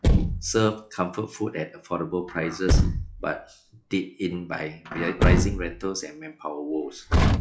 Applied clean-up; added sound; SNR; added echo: classical method log-MMSE.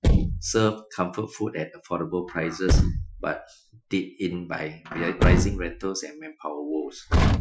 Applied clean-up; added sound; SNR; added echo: classical method Wiener filter.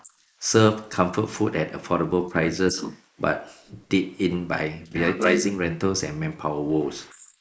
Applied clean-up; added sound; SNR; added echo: neural mask model Resemble Enhance denoiser.